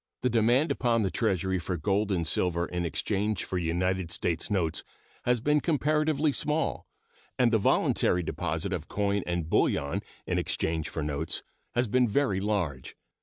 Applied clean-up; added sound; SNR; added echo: none; none; none; none.